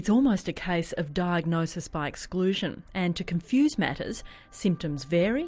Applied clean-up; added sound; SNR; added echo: none; none; none; none.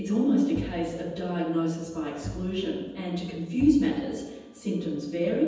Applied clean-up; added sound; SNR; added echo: none; Bowed string instrument; 15 dB; reverberation time 1.1 s.